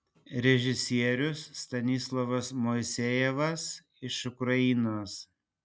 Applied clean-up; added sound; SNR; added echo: none; none; none; none.